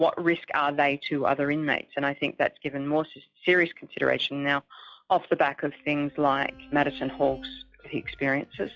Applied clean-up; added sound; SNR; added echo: classical method log-MMSE.